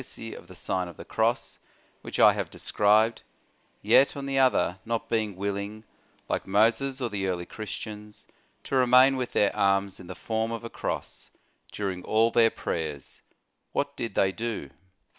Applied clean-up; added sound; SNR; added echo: none; none; none; none.